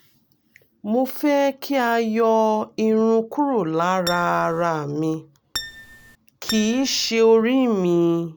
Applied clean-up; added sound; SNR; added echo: none; Acoustic guitar; 13 dB; none.